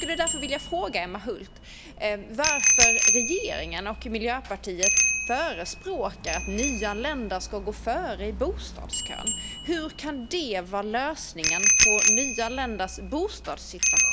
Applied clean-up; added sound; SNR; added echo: none; Bicycle bell; -4 dB; none.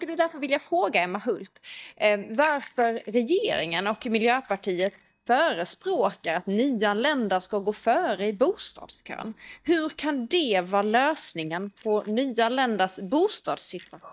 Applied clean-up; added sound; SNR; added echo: neural mask model DeepFilterNet 3.